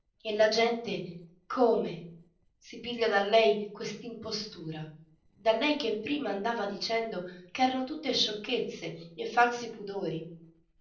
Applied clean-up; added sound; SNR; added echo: neural separator model SepFormer DNS4.